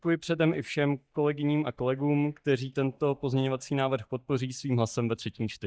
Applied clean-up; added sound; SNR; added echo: neural mask model DeepFilterNet 3.